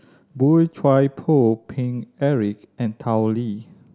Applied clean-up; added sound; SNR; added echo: none; none; none; none.